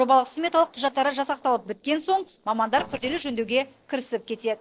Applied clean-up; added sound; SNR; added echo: neural separator model SepFormer DNS4.